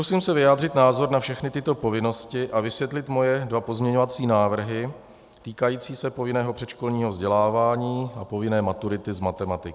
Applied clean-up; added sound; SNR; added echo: none; none; none; none.